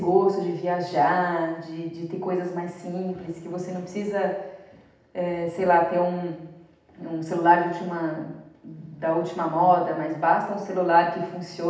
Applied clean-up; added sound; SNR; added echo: none; none; none; reverberation time 0.8 s.